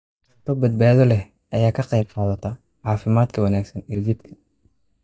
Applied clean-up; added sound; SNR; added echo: neural mask model DeepFilterNet 3.